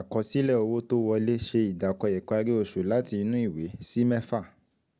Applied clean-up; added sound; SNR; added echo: none; none; none; none.